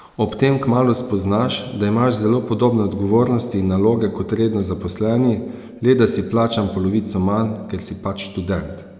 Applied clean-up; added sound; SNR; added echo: none; none; none; none.